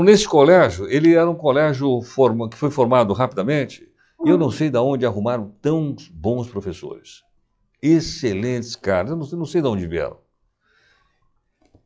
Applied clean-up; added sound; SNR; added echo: classical method log-MMSE.